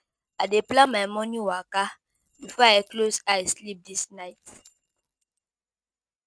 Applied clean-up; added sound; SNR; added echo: neural mask model RNNoise.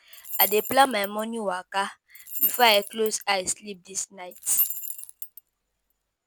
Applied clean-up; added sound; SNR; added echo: none; Rattle / Keys jangling; 6 dB; none.